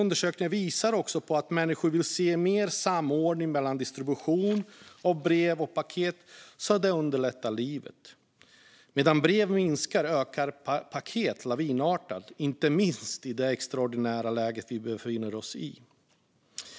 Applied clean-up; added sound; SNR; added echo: none; none; none; none.